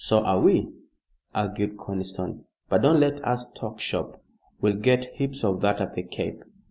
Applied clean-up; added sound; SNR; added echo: none; none; none; none.